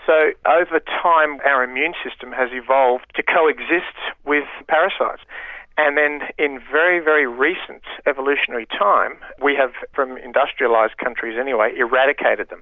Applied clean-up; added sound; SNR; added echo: none; none; none; none.